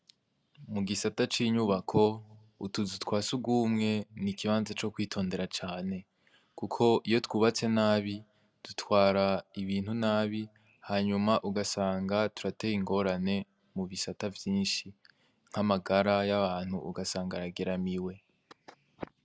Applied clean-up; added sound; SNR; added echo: none; none; none; none.